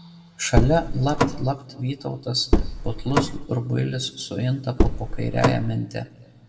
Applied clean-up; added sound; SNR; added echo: none; Car; -3 dB; reverberation time 1.1 s.